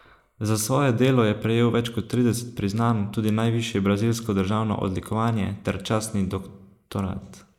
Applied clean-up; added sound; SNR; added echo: neural mask model Resemble Enhance denoiser.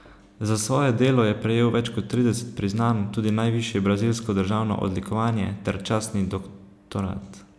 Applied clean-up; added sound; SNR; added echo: none; none; none; none.